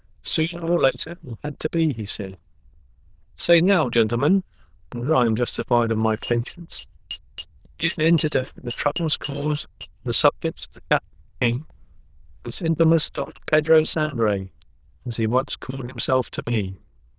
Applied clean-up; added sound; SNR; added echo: neural diffusion model UNIVERSE++.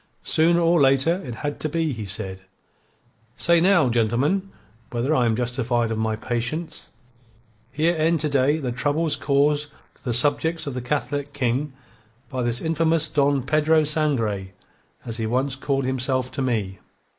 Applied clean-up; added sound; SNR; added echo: neural mask model Resemble Enhance denoiser.